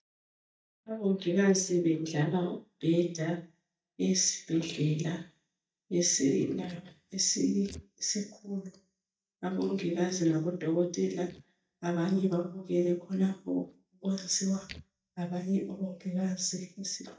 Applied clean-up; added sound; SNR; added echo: neural mask model DeepFilterNet 3.